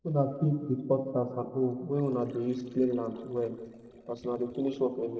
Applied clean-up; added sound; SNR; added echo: neural separator model SepFormer DNS4.